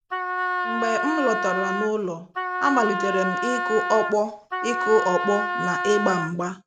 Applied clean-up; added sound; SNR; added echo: none; Wind instrument, woodwind instrument; 2 dB; none.